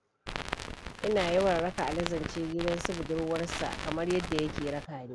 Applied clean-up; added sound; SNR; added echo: none; Crackle; 6 dB; none.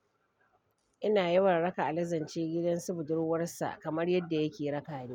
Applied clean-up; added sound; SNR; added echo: none; none; none; none.